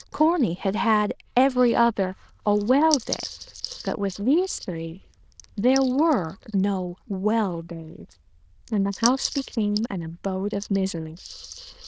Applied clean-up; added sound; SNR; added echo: neural diffusion model UNIVERSE++.